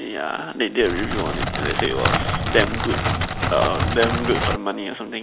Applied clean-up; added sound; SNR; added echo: none; Crackle; -1 dB; none.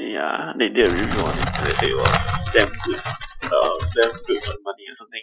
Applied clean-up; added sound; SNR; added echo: classical method Wiener filter.